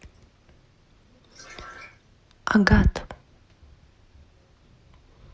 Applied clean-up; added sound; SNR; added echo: none; none; none; none.